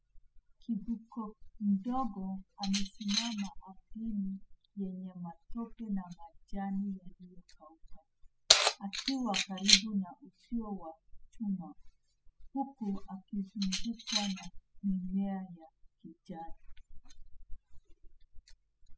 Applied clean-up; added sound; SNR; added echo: classical method spectral subtraction.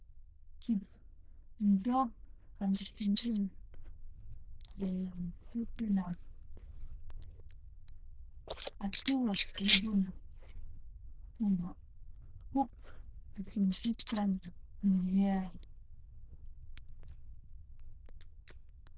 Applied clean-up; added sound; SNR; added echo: neural diffusion model UNIVERSE++.